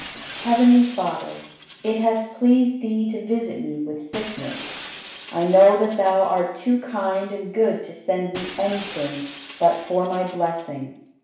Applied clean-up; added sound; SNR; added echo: none; Shatter; 15 dB; reverberation time 0.7 s.